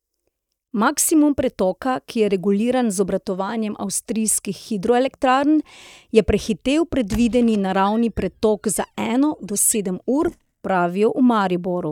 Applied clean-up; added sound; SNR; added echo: neural mask model DeepFilterNet 3.